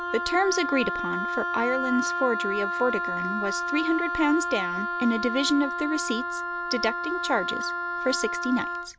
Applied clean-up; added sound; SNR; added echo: none; Wind instrument, woodwind instrument; 2 dB; none.